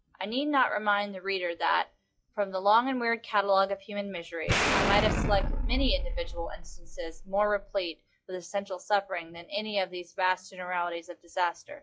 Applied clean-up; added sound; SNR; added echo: classical method log-MMSE.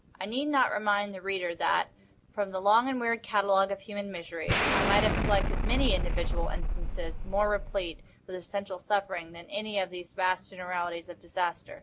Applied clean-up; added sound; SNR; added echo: none; Explosion; -2 dB; none.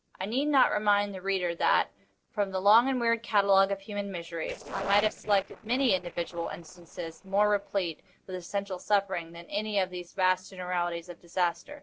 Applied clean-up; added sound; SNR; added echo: neural separator model SepFormer DNS4.